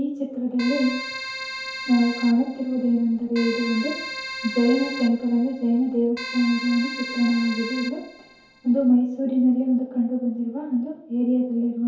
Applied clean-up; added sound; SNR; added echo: none; Keyboard (musical); 11 dB; reverberation time 2.4 s.